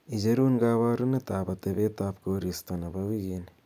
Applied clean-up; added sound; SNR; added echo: none; none; none; none.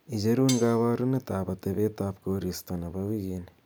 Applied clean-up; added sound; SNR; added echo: none; Cutlery, silverware; 14 dB; none.